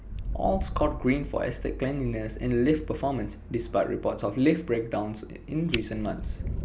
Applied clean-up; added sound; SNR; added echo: none; Fire; 9 dB; none.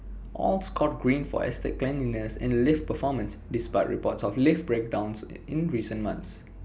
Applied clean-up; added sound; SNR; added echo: none; none; none; none.